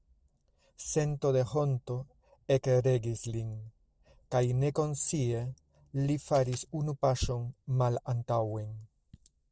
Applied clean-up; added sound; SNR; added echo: neural separator model SepFormer DNS4.